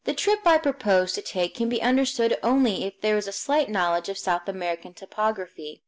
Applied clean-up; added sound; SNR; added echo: none; none; none; none.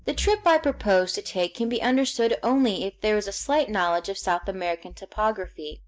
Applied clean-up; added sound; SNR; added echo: neural mask model DeepFilterNet 3.